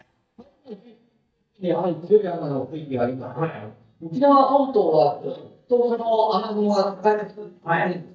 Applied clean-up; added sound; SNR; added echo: neural mask model DeepFilterNet 3.